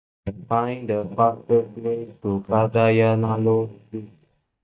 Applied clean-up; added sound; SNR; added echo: neural mask model DeepFilterNet 3.